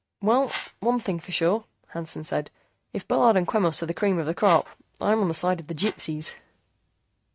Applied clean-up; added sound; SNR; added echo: neural mask model RNNoise.